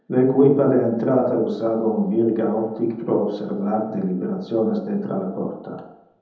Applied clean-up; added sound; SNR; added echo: none; none; none; reverberation time 0.8 s.